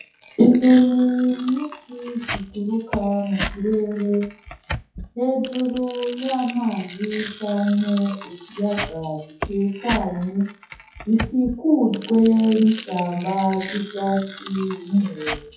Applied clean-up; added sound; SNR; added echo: classical method WPE with log-MMSE.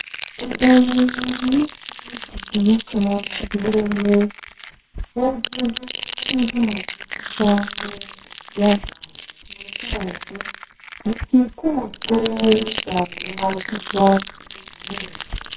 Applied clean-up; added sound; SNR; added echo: neural separator model SepFormer WHAMR!.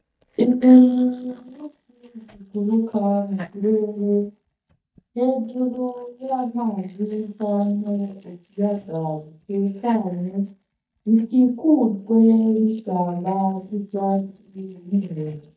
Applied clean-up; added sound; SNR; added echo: neural mask model DeepFilterNet 3.